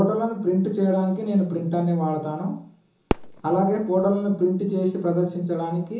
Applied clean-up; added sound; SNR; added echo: none; Fireworks; 15 dB; reverberation time 0.6 s.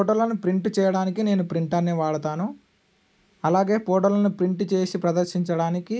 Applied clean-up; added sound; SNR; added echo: none; none; none; none.